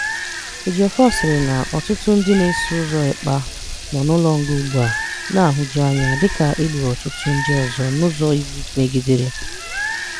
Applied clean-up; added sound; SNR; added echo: none; Water tap, faucet / Liquid + Bird; 8 dB; none.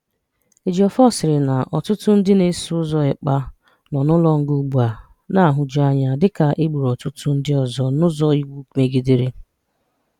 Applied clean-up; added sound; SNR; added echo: none; none; none; none.